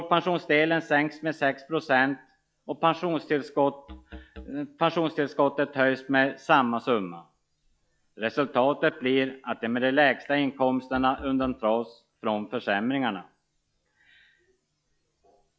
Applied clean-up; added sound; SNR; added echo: classical method log-MMSE.